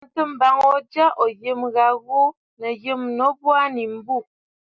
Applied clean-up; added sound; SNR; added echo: none; none; none; none.